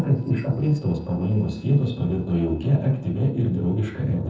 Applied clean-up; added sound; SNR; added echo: neural separator model SepFormer DNS4.